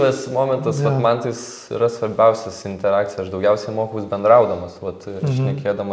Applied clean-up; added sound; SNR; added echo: none; none; none; none.